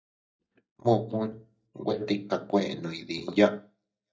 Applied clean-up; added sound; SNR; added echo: neural mask model DeepFilterNet 3.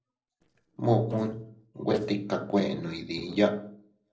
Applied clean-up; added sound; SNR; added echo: neural separator model SepFormer DNS4.